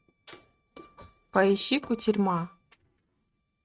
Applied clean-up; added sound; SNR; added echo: neural mask model RNNoise.